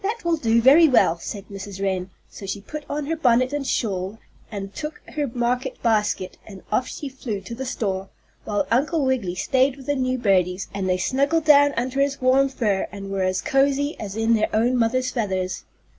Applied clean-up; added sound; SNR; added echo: none; none; none; none.